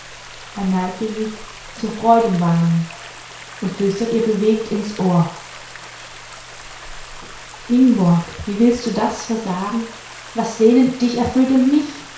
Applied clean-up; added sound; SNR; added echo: none; Stream; 17 dB; reverberation time 0.6 s.